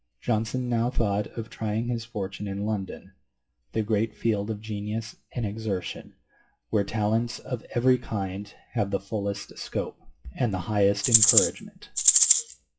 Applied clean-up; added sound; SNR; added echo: classical method WPE with log-MMSE.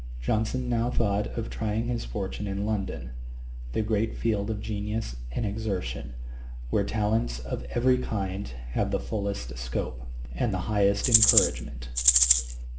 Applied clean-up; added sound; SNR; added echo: none; Rattle (instrument); -4 dB; reverberation time 0.5 s.